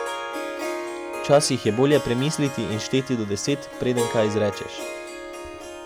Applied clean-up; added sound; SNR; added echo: none; Harp; 8 dB; none.